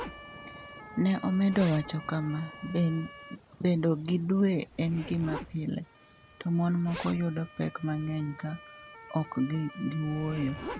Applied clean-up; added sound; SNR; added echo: none; Motor vehicle (road) / Siren + Zipper (clothing); 15 dB; none.